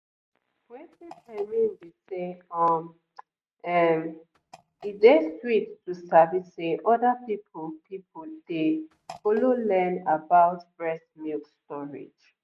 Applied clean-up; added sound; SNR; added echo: neural mask model RNNoise.